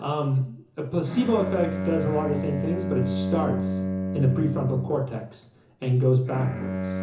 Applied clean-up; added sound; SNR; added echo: none; Bowed string instrument; 4 dB; reverberation time 0.7 s.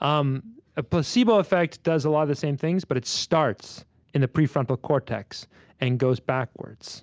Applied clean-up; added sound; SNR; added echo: none; none; none; none.